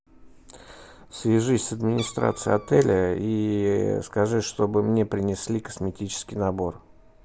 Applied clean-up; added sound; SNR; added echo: none; Meow; 18 dB; none.